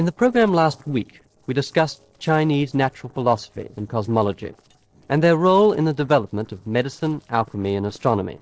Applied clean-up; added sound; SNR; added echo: neural separator model SepFormer DNS4.